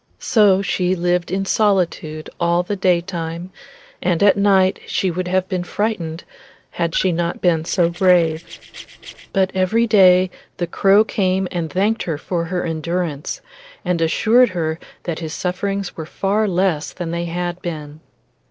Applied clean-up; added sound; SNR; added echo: neural separator model SepFormer DNS4.